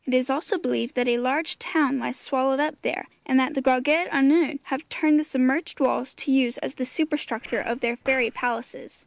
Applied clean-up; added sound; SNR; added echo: neural separator model SepFormer DNS4.